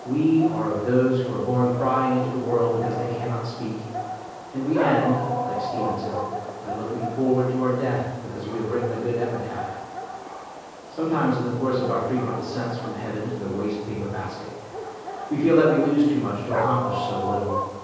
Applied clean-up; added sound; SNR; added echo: none; Dog; 8 dB; reverberation time 1.3 s.